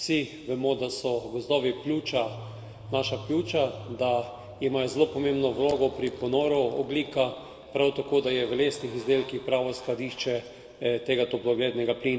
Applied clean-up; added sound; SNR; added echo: none; Motorcycle; 19 dB; reverberation time 2.1 s.